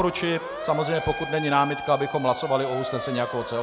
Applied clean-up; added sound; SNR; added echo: none; Motor vehicle (road) / Siren; 8 dB; none.